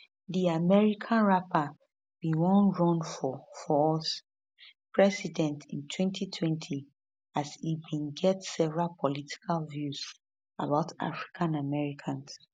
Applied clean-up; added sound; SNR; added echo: none; none; none; none.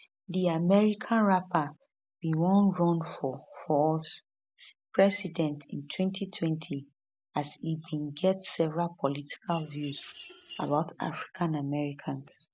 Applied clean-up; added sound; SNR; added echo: none; Mechanisms; 17 dB; none.